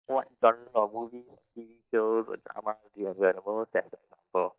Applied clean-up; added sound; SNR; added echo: neural mask model DeepFilterNet 3.